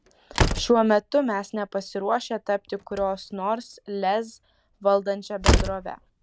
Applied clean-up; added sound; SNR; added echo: none; Slam; 3 dB; none.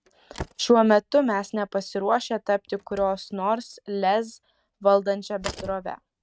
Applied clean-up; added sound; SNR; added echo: neural mask model RNNoise.